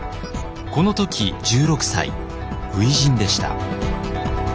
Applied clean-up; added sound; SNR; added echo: none; none; none; none.